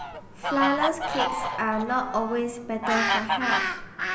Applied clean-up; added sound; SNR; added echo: none; Fowl; 1 dB; none.